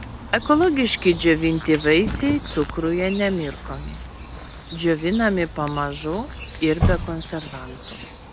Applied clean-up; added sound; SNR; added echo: none; Chirp, tweet; 7 dB; none.